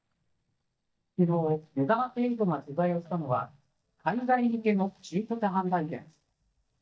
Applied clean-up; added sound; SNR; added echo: neural mask model DeepFilterNet 3.